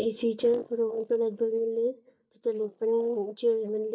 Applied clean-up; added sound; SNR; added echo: neural mask model DeepFilterNet 3.